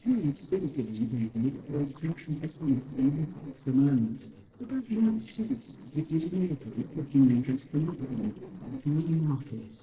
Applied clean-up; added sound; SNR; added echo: neural separator model SepFormer DNS4.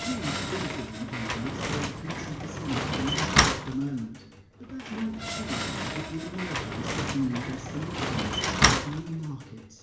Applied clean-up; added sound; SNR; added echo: none; Slam; -5 dB; reverberation time 0.7 s.